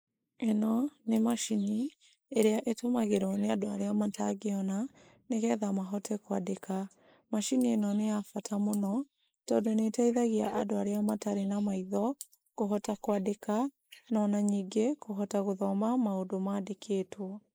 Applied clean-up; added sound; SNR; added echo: neural mask model Resemble Enhance denoiser.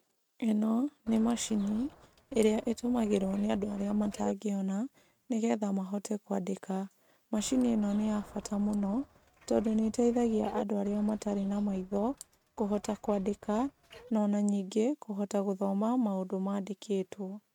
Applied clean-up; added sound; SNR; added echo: neural mask model RNNoise.